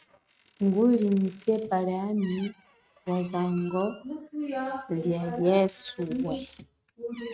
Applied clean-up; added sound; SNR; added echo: neural mask model RNNoise.